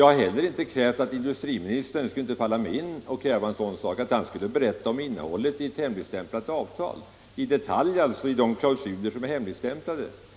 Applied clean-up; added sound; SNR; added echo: none; none; none; none.